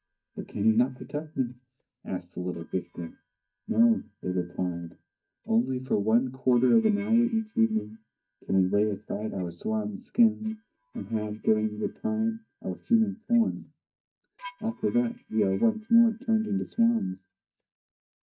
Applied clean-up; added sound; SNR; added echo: neural mask model DeepFilterNet 3.